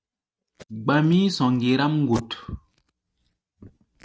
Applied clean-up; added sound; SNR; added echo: neural mask model RNNoise.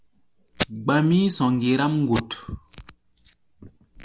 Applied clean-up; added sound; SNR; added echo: none; Packing tape, duct tape; 11 dB; none.